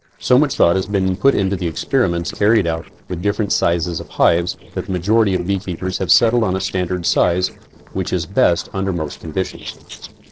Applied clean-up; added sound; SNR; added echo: neural separator model SepFormer DNS4.